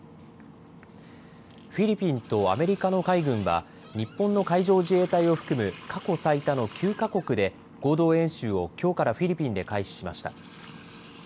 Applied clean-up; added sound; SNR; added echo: none; Water tap, faucet; 19 dB; none.